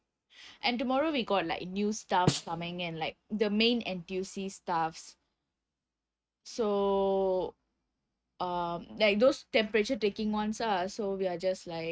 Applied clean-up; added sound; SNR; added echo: neural mask model RNNoise.